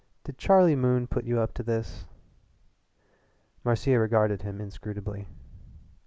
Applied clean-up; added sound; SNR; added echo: none; none; none; none.